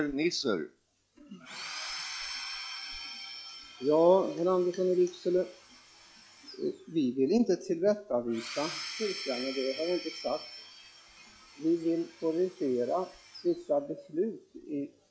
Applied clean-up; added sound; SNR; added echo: classical method log-MMSE.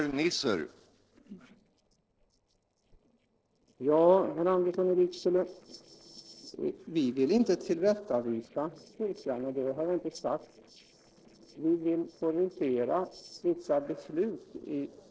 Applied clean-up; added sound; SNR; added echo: neural separator model SepFormer DNS4.